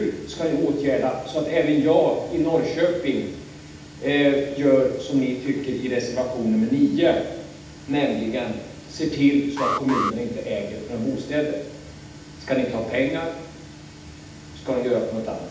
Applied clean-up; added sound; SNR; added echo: none; Alarm; 6 dB; reverberation time 0.8 s.